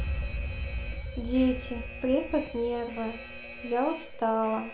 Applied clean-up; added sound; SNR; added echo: none; Alarm; 6 dB; reverberation time 0.4 s.